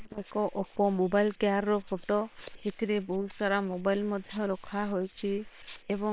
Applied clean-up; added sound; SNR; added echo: neural separator model SepFormer WHAM!.